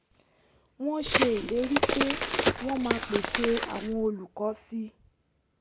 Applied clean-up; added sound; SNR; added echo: none; Crack; -3 dB; none.